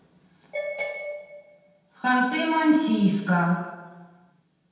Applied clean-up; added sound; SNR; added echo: none; none; none; reverberation time 1.1 s.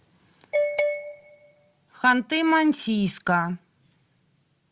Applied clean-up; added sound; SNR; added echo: none; none; none; none.